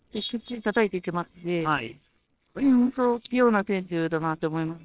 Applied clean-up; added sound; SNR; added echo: neural separator model SepFormer WHAMR!.